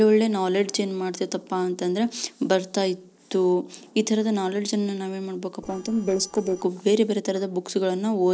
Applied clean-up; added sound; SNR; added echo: neural separator model SepFormer DNS4.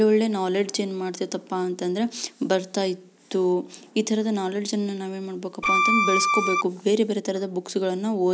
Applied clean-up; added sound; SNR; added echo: none; Bowed string instrument; -4 dB; none.